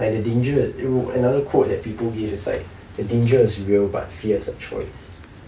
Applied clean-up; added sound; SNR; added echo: none; none; none; none.